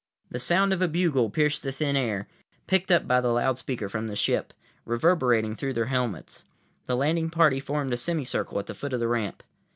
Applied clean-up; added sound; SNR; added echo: none; none; none; none.